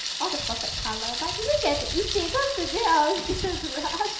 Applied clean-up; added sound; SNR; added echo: none; Thunder; 4 dB; reverberation time 0.7 s.